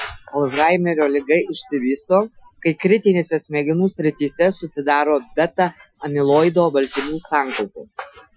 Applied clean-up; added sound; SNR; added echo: classical method Wiener filter.